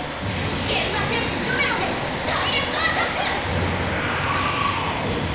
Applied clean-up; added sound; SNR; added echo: none; Domestic sounds, home sounds; 4 dB; reverberation time 0.9 s.